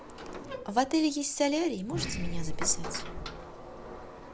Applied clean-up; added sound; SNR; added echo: none; Sliding door; 4 dB; none.